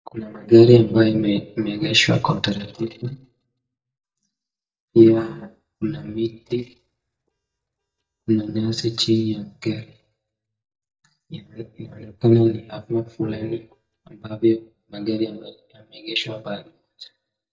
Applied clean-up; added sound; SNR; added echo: neural mask model DeepFilterNet 3.